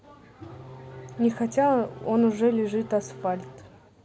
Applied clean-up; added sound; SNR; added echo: none; Race car, auto racing / Engine starting; 17 dB; none.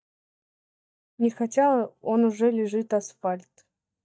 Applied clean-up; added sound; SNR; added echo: neural mask model DeepFilterNet 3.